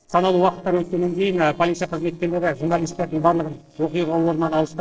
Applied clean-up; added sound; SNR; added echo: neural separator model SepFormer DNS4.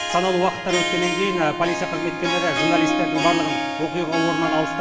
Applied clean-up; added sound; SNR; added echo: none; Harp; 1 dB; reverberation time 0.9 s.